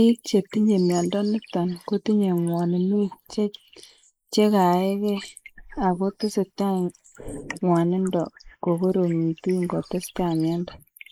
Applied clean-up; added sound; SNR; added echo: neural mask model Resemble Enhance denoiser.